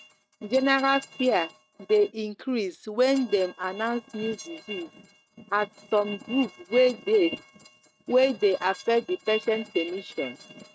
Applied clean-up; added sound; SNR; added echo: neural mask model RNNoise.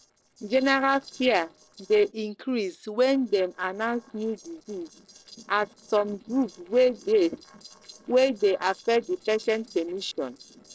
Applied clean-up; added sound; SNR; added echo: neural separator model SepFormer DNS4.